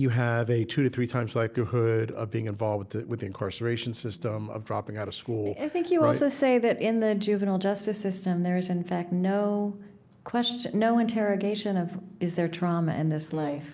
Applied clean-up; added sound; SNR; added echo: none; none; none; none.